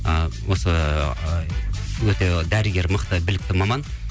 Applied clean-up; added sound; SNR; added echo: none; none; none; none.